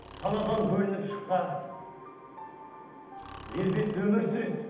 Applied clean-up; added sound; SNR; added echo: none; Breathing; 19 dB; reverberation time 1.0 s.